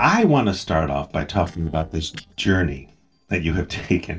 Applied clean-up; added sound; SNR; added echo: neural separator model SepFormer DNS4.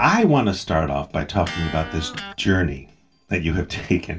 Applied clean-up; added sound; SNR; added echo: none; Electric guitar; 15 dB; reverberation time 0.2 s.